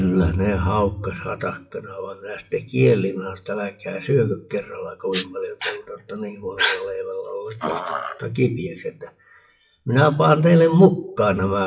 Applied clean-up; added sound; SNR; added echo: classical method WPE with log-MMSE.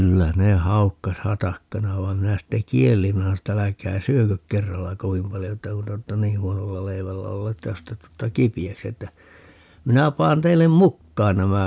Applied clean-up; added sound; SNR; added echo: none; none; none; none.